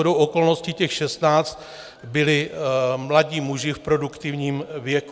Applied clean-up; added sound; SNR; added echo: none; none; none; none.